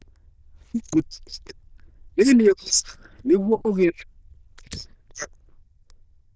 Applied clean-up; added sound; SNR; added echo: neural diffusion model UNIVERSE++.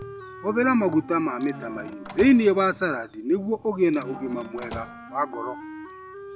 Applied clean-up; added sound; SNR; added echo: none; Wind instrument, woodwind instrument + Squeak / Slam / Wood; 15 dB; none.